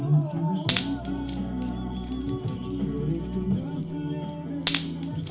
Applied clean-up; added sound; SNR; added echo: none; Wood; 5 dB; reverberation time 0.3 s.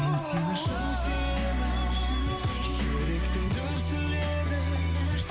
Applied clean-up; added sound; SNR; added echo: none; none; none; none.